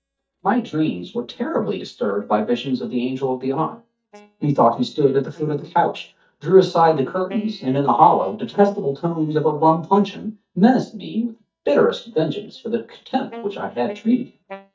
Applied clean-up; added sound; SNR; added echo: neural mask model DeepFilterNet 3.